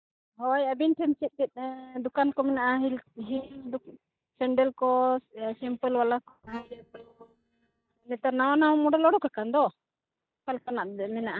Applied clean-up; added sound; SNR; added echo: neural mask model DeepFilterNet 3.